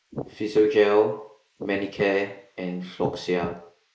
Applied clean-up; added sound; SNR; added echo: neural mask model Resemble Enhance denoiser.